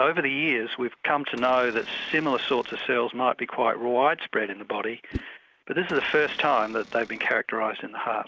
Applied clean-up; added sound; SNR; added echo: none; Whoosh, swoosh, swish + Cupboard open or close / Door; 19 dB; none.